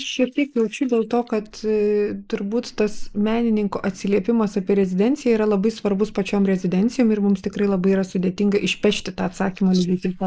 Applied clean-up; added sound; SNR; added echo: neural mask model Resemble Enhance denoiser.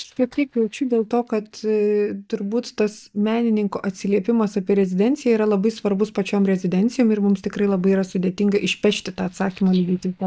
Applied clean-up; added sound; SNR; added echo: neural mask model DeepFilterNet 3.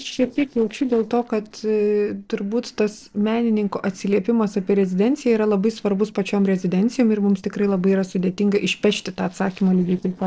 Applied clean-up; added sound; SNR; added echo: neural separator model SepFormer DNS4.